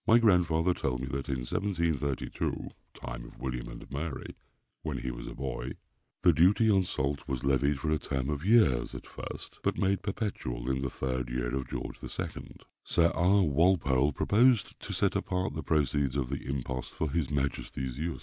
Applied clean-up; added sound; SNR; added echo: none; none; none; none.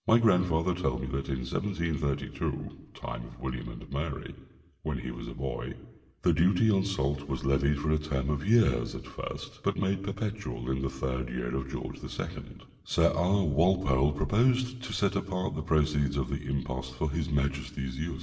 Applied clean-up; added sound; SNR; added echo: none; none; none; reverberation time 0.8 s.